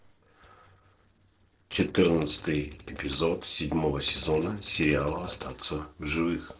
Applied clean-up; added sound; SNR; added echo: neural separator model SepFormer DNS4.